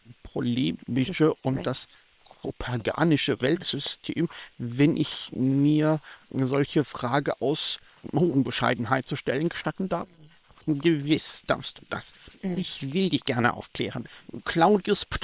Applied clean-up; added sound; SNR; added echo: neural separator model SepFormer WHAM!.